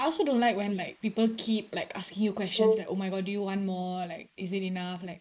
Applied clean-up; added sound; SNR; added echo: neural mask model Resemble Enhance denoiser.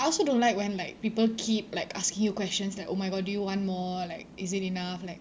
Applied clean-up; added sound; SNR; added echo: none; none; none; none.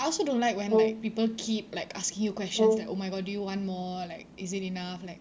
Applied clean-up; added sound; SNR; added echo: none; Brass instrument; 0 dB; none.